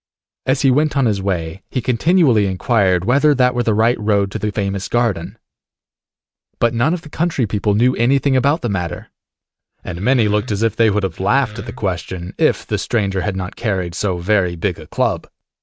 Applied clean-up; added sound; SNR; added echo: neural mask model RNNoise.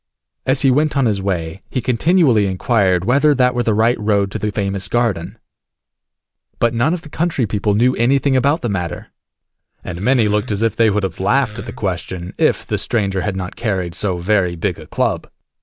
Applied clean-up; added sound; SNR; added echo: none; Wood; 17 dB; none.